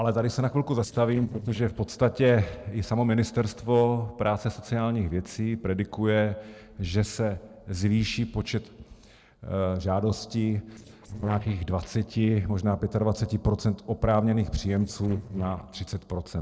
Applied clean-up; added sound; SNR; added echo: neural separator model SepFormer DNS4.